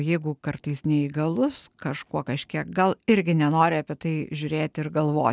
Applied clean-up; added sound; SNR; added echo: none; none; none; none.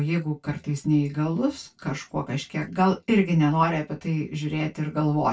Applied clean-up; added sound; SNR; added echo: none; none; none; reverberation time 0.2 s.